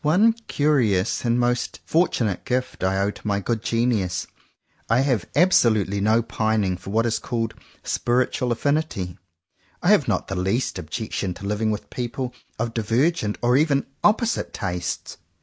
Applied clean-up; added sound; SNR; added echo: none; none; none; none.